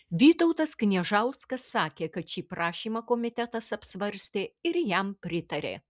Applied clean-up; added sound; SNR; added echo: none; none; none; none.